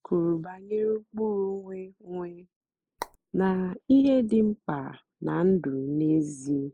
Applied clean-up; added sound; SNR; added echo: neural mask model Resemble Enhance denoiser.